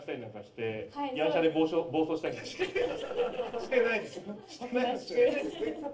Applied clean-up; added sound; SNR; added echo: neural separator model SepFormer DNS4.